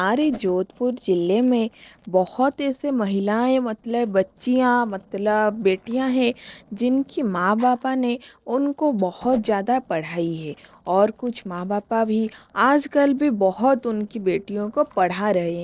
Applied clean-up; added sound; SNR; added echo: neural separator model SepFormer DNS4.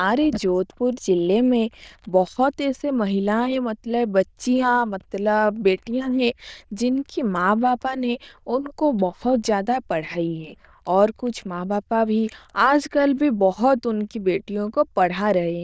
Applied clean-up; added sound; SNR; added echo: neural diffusion model UNIVERSE++.